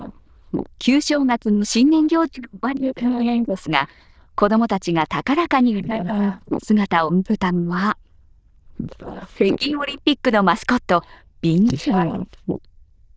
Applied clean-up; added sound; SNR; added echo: neural diffusion model UNIVERSE++.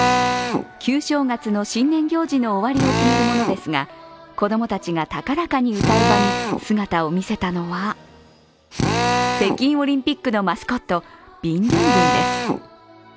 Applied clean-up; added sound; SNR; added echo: none; Drill; 2 dB; none.